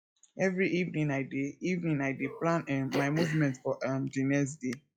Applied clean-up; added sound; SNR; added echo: classical method log-MMSE.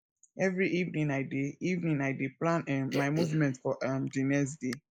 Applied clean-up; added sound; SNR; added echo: neural mask model Resemble Enhance denoiser.